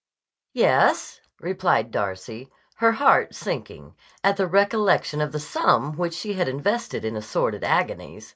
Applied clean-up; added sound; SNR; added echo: none; none; none; none.